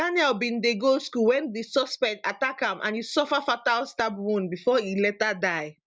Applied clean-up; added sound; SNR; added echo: none; none; none; none.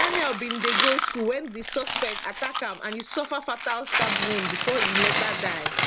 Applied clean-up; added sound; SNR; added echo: none; Coin (dropping); -3 dB; none.